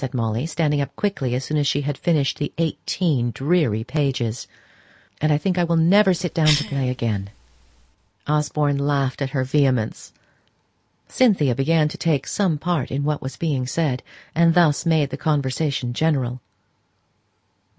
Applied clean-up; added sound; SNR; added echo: none; Cough; 12 dB; none.